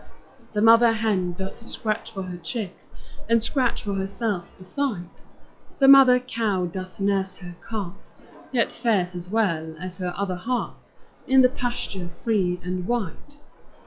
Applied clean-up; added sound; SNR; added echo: classical method log-MMSE.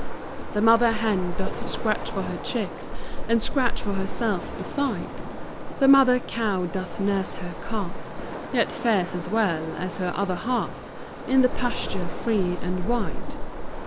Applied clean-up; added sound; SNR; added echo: none; Waves, surf; 1 dB; none.